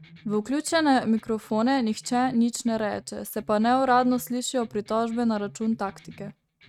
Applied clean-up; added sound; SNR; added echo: neural mask model RNNoise.